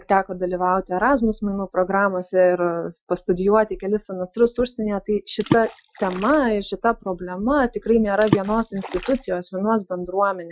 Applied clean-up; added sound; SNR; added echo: classical method Wiener filter.